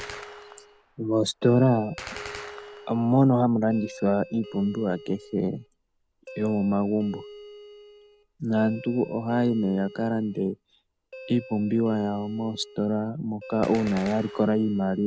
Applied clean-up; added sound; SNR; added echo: none; Doorbell + Gunshot, gunfire; 17 dB; none.